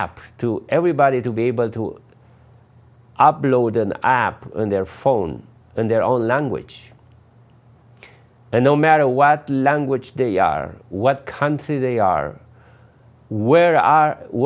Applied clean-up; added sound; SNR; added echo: none; none; none; none.